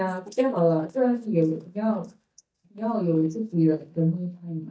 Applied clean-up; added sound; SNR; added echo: neural mask model DeepFilterNet 3.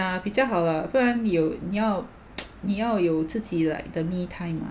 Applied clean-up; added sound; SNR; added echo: none; none; none; none.